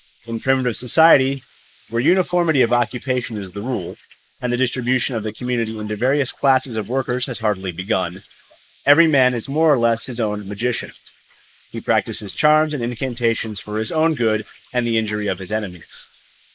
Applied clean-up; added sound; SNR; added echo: neural mask model Resemble Enhance denoiser.